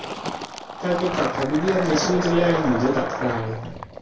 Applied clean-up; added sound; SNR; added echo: none; Fill (with liquid); 5 dB; reverberation time 0.3 s.